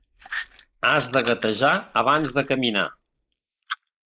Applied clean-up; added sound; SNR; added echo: neural mask model Resemble Enhance denoiser.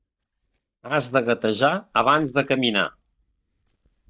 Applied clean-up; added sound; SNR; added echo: neural mask model DeepFilterNet 3.